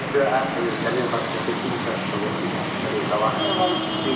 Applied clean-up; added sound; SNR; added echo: none; Traffic noise, roadway noise; 1 dB; reverberation time 0.8 s.